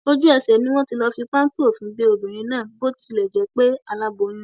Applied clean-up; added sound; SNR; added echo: none; none; none; none.